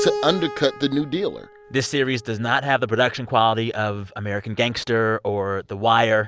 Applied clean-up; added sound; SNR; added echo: none; Keyboard (musical); 14 dB; none.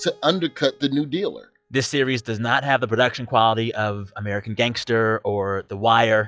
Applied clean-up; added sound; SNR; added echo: classical method log-MMSE.